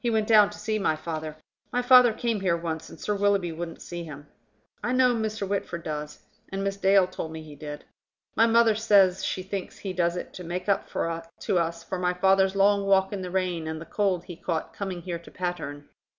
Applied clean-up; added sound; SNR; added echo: none; none; none; none.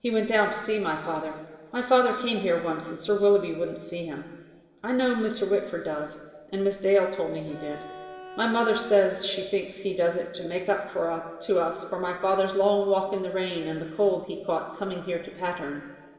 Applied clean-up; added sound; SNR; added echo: none; Bowed string instrument; 16 dB; reverberation time 2.1 s.